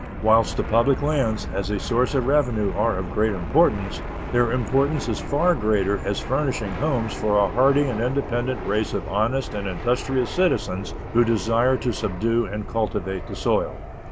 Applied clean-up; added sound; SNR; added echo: none; Fixed-wing aircraft, airplane; 8 dB; none.